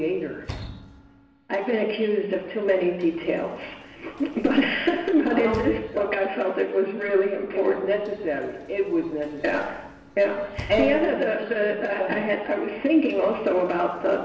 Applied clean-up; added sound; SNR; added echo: none; Sliding door / Slam; 20 dB; reverberation time 0.9 s.